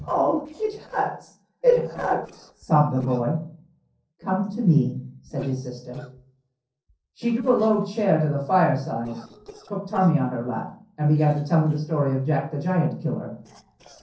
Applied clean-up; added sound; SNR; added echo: neural separator model SepFormer DNS4.